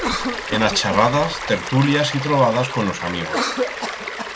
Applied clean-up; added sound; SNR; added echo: none; Stream + Cough; 5 dB; none.